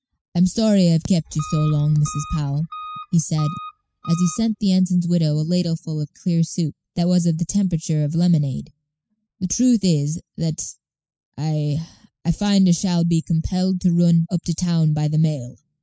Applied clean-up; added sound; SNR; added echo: classical method spectral subtraction.